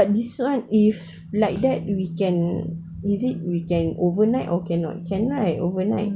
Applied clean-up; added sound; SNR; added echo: none; none; none; none.